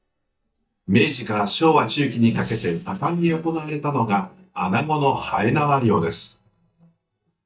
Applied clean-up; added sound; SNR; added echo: neural mask model DeepFilterNet 3.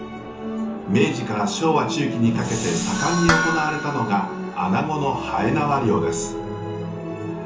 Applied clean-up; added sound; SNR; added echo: none; Dishes, pots, and pans; 5 dB; reverberation time 0.8 s.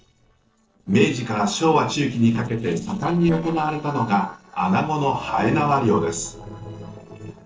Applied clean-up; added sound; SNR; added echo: neural separator model SepFormer DNS4.